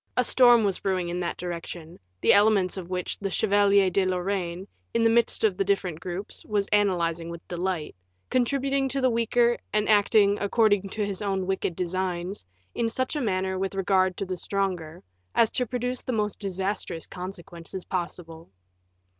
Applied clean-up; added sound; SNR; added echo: none; none; none; none.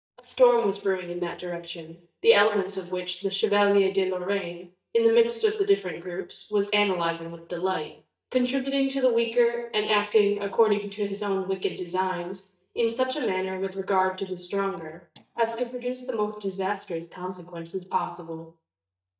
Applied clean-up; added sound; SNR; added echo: neural mask model DeepFilterNet 3.